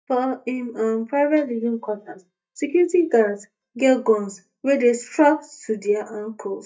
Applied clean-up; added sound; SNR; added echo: neural mask model DeepFilterNet 3.